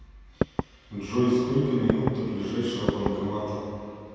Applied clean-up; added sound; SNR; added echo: none; Knock / Wood; 4 dB; reverberation time 2.0 s.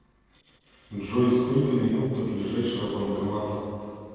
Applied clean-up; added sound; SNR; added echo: neural separator model SepFormer DNS4.